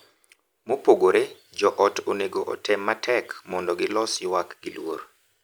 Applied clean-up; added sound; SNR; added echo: none; none; none; none.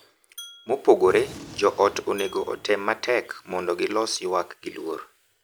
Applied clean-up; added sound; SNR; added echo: none; Glass + Gunshot, gunfire; 19 dB; none.